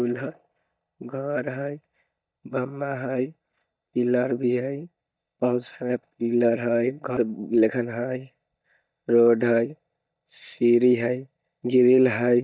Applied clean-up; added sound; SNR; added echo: neural mask model DeepFilterNet 3.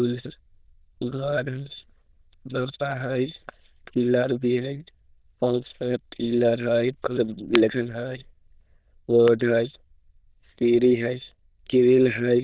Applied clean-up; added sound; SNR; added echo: neural diffusion model UNIVERSE++.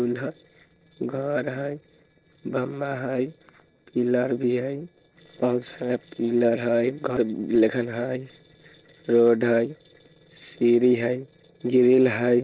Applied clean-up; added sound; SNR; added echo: neural separator model SepFormer DNS4.